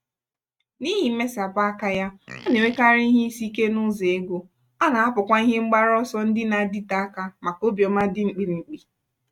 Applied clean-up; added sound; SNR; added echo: neural mask model RNNoise.